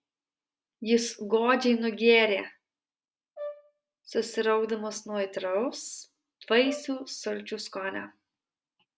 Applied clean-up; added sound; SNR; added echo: none; Brass instrument; 15 dB; none.